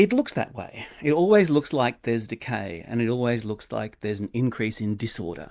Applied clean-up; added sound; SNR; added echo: none; none; none; none.